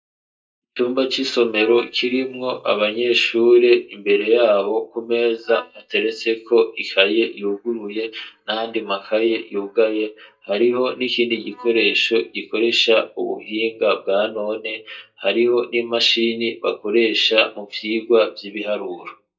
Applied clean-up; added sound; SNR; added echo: neural mask model DeepFilterNet 3.